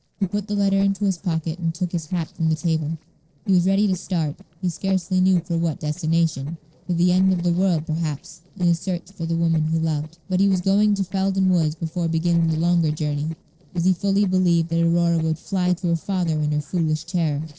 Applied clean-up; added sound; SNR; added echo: neural separator model SepFormer DNS4.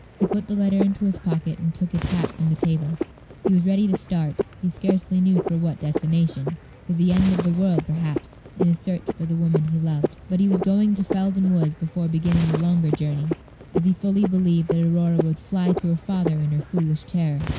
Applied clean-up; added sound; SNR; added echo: none; Frog; 9 dB; none.